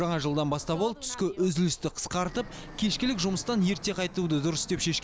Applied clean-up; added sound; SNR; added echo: none; Fixed-wing aircraft, airplane; 16 dB; none.